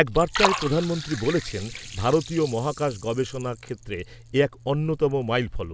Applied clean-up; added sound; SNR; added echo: none; Liquid; 9 dB; none.